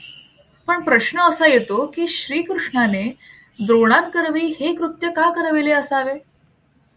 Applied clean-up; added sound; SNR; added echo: none; none; none; none.